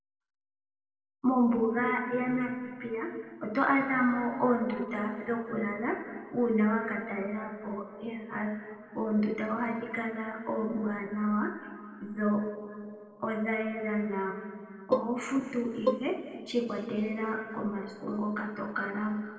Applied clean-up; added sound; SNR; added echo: neural separator model SepFormer DNS4.